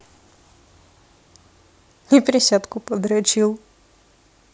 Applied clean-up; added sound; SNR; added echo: none; none; none; none.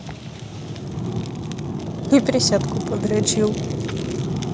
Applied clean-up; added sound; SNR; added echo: none; Fire; 2 dB; none.